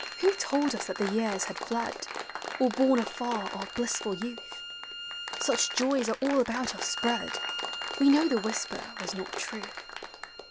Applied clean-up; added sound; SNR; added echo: none; Bowed string instrument + Applause; 8 dB; none.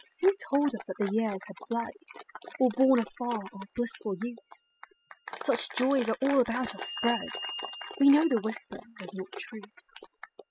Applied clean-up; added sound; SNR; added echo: classical method spectral subtraction.